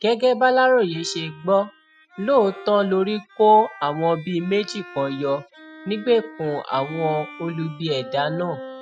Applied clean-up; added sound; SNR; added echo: classical method spectral subtraction.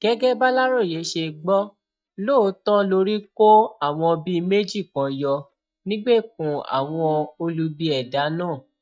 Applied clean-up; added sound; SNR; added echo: neural mask model DeepFilterNet 3.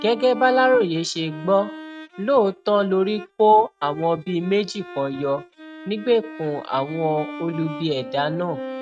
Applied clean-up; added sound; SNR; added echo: neural mask model RNNoise.